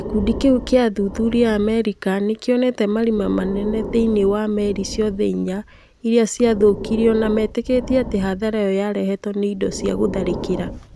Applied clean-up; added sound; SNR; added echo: none; Breathing; 12 dB; none.